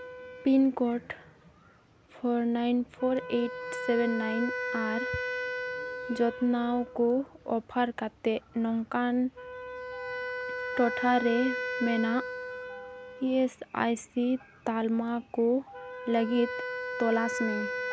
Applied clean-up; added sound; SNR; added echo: none; Wind instrument, woodwind instrument; 8 dB; none.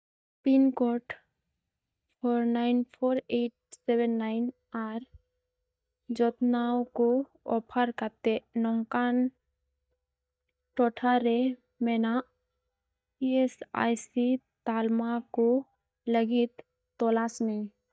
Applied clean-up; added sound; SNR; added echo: neural mask model DeepFilterNet 3.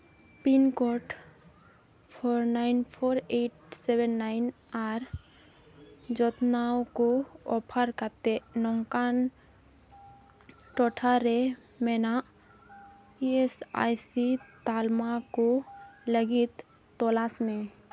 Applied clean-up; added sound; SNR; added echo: none; none; none; none.